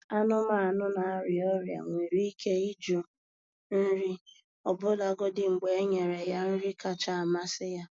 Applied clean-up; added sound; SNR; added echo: none; none; none; none.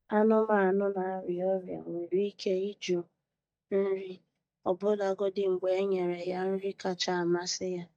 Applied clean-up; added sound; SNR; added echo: neural mask model DeepFilterNet 3.